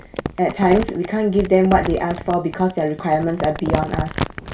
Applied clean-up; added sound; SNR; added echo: none; Crumpling, crinkling; 8 dB; reverberation time 0.3 s.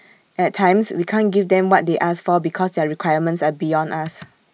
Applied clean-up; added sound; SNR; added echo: none; none; none; none.